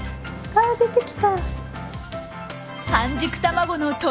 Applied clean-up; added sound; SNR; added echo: none; none; none; none.